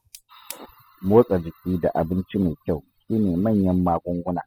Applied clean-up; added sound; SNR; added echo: classical method spectral subtraction.